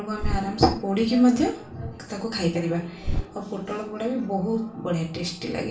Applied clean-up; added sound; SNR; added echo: none; Bird; 8 dB; reverberation time 0.3 s.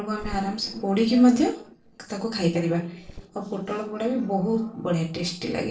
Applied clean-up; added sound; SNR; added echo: neural separator model SepFormer DNS4.